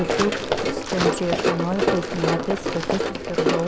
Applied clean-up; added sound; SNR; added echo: none; Run; -3 dB; none.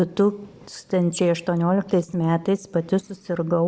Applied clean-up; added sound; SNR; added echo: none; none; none; none.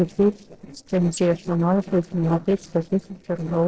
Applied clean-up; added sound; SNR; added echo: neural separator model SepFormer DNS4.